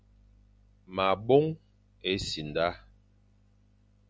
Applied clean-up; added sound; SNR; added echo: none; none; none; none.